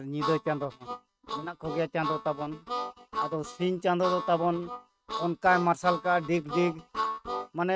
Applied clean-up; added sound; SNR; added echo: neural mask model RNNoise.